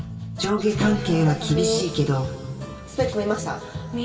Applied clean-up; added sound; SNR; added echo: none; none; none; reverberation time 2.4 s.